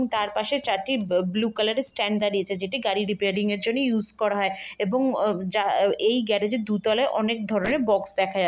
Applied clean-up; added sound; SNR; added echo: neural separator model SepFormer DNS4.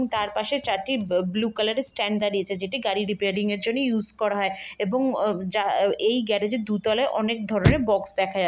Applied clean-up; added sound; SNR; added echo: none; Chirp, tweet / Slam / Car; 10 dB; none.